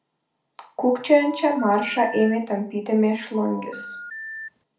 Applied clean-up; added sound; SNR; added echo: none; Telephone; 13 dB; reverberation time 0.4 s.